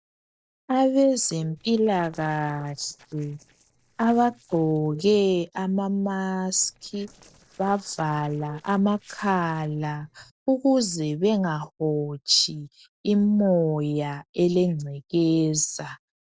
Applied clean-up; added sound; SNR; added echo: neural separator model SepFormer DNS4.